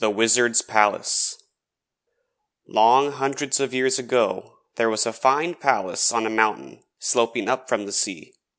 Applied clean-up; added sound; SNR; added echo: none; none; none; none.